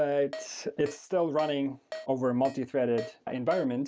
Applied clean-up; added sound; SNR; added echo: none; Keyboard (musical); 15 dB; none.